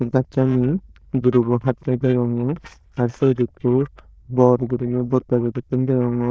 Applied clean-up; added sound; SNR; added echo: neural diffusion model UNIVERSE++.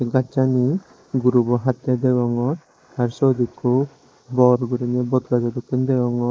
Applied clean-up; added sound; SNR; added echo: neural mask model Resemble Enhance denoiser.